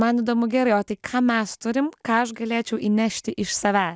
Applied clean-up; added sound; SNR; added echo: none; none; none; none.